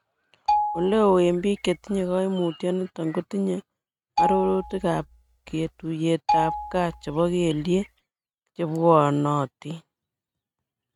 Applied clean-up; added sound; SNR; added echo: neural mask model RNNoise.